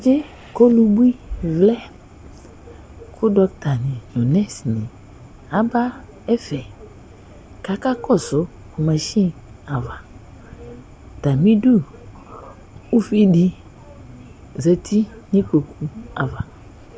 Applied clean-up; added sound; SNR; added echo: none; none; none; none.